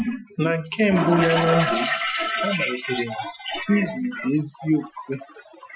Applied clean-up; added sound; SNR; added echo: classical method Wiener filter.